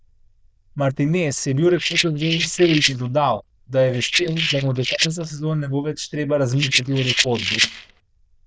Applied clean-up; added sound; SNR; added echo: neural diffusion model UNIVERSE++.